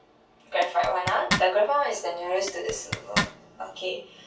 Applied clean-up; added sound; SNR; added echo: none; Zipper (clothing); 5 dB; reverberation time 0.2 s.